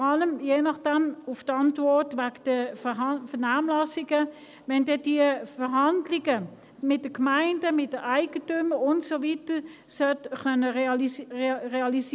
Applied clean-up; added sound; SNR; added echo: none; none; none; none.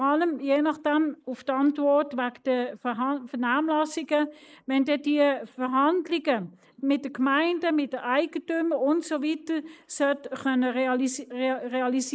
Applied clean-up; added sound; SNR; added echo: neural mask model Resemble Enhance denoiser.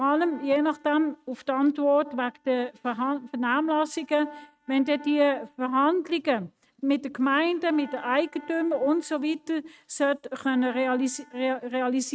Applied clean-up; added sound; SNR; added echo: neural mask model RNNoise.